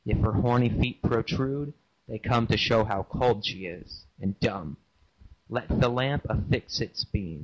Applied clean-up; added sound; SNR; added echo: none; none; none; none.